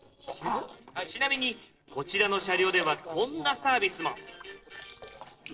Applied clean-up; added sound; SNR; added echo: neural separator model SepFormer DNS4.